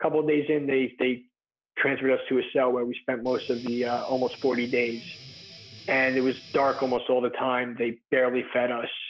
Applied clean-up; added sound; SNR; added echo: none; Guitar; 19 dB; none.